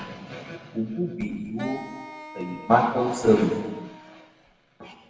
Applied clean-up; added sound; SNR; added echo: none; Wind instrument, woodwind instrument; 16 dB; reverberation time 1.2 s.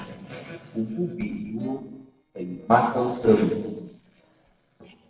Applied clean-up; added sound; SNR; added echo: neural separator model SepFormer DNS4.